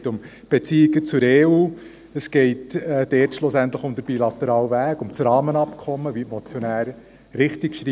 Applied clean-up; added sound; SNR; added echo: none; none; none; none.